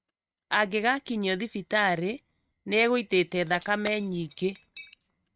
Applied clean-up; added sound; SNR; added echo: neural mask model RNNoise.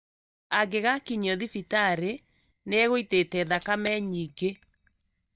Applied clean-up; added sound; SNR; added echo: neural mask model DeepFilterNet 3.